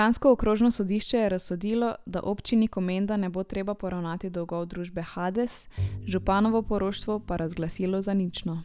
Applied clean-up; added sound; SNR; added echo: none; Bowed string instrument; 12 dB; none.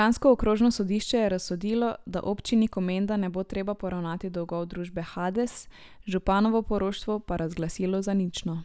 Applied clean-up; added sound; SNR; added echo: none; none; none; none.